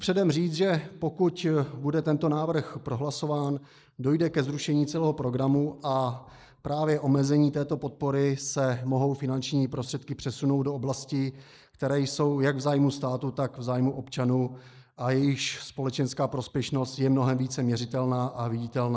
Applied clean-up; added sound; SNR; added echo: neural mask model Resemble Enhance denoiser.